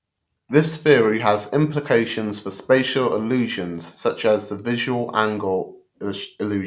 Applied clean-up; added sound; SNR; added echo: none; none; none; none.